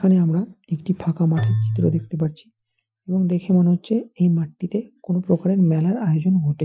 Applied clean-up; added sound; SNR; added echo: classical method Wiener filter.